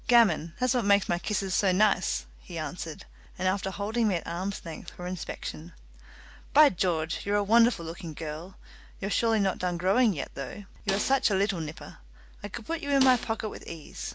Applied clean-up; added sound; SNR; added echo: none; Snare drum; 10 dB; none.